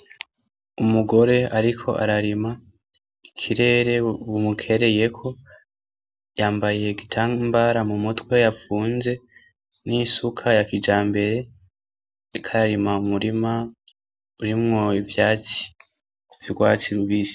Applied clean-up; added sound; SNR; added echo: none; none; none; none.